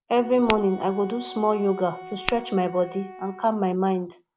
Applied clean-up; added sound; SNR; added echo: none; Tap / Glass + Wind instrument, woodwind instrument; 13 dB; none.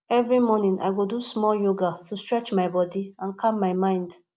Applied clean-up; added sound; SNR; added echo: none; none; none; none.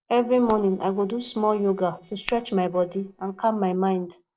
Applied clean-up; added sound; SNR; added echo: neural separator model SepFormer DNS4.